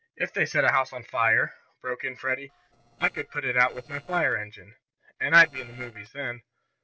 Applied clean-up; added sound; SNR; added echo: neural separator model SepFormer DNS4.